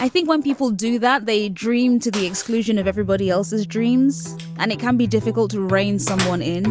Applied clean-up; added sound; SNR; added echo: none; Gunshot, gunfire; 18 dB; none.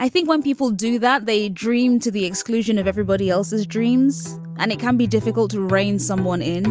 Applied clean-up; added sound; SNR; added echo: none; none; none; none.